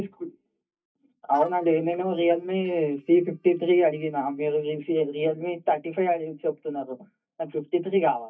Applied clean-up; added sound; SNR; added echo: neural mask model DeepFilterNet 3.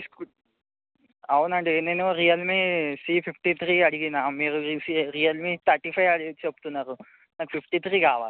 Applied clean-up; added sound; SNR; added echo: none; none; none; none.